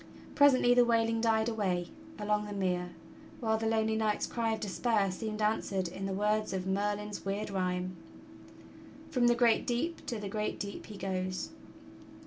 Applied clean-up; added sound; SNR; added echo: none; none; none; none.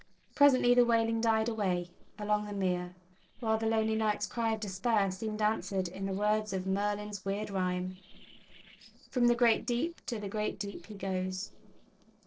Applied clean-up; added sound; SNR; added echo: neural separator model SepFormer DNS4.